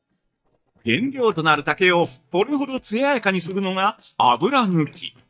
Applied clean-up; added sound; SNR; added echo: neural mask model DeepFilterNet 3.